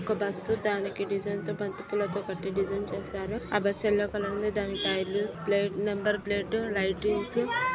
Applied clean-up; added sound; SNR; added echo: none; Growling; 15 dB; none.